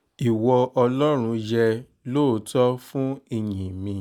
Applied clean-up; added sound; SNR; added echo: none; none; none; none.